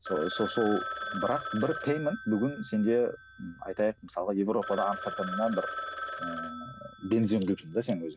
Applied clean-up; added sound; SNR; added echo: none; Telephone; 9 dB; none.